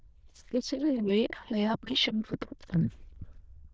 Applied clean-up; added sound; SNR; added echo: neural diffusion model UNIVERSE++.